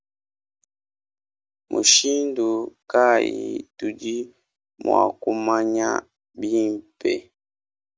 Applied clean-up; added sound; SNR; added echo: none; none; none; none.